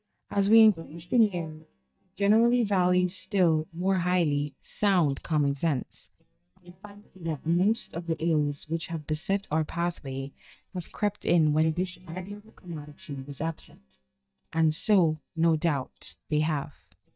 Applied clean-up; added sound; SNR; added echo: neural mask model DeepFilterNet 3.